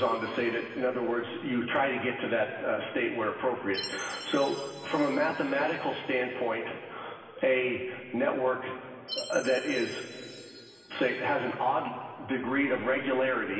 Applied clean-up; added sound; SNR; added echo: none; Chime; 18 dB; reverberation time 2.5 s.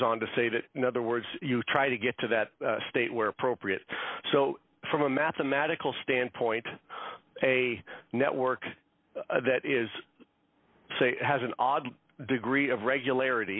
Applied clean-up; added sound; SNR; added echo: none; none; none; none.